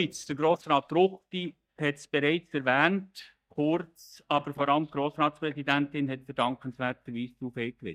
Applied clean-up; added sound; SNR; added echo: neural mask model DeepFilterNet 3.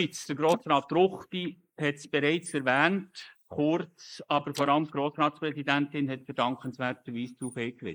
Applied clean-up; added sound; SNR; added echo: neural mask model Resemble Enhance denoiser.